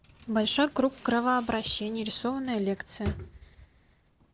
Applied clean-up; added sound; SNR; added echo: none; Drawer open or close; 16 dB; none.